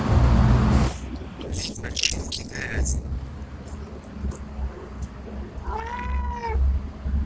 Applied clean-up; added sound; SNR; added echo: neural separator model SepFormer DNS4.